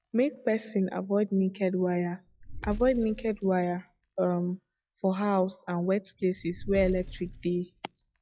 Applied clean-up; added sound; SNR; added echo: classical method log-MMSE.